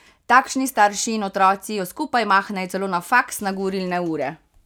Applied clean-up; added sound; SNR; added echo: none; none; none; none.